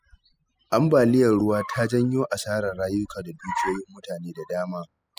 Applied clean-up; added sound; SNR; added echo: classical method spectral subtraction.